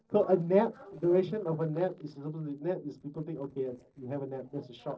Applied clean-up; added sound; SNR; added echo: neural separator model SepFormer DNS4.